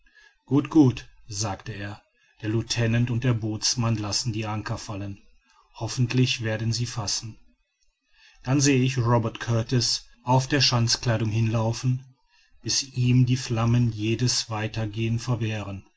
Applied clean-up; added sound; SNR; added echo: none; none; none; none.